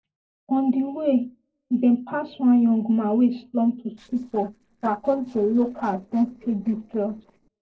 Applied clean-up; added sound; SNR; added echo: neural separator model SepFormer DNS4.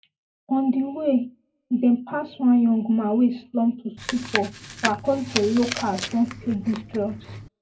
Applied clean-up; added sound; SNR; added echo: none; Chewing, mastication; 9 dB; reverberation time 0.3 s.